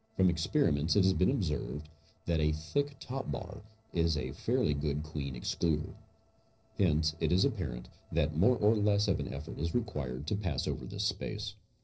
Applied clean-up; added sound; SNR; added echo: neural separator model SepFormer DNS4.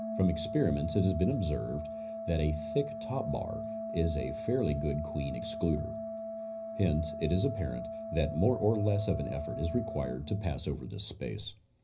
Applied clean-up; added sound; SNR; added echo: none; Organ; 7 dB; reverberation time 0.4 s.